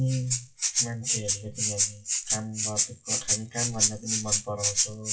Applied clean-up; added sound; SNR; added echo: classical method WPE with log-MMSE.